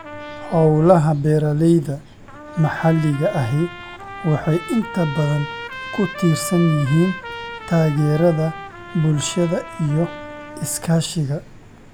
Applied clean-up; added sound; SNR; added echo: none; Trumpet; 14 dB; none.